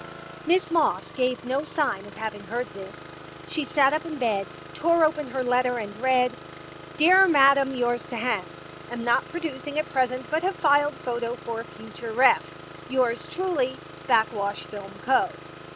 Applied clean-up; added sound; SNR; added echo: none; Engine starting; 16 dB; none.